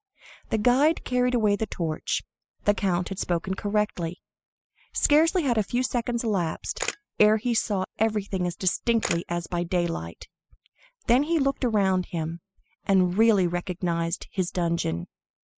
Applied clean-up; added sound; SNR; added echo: classical method spectral subtraction.